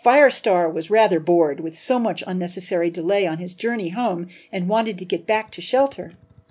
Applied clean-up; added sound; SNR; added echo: none; none; none; none.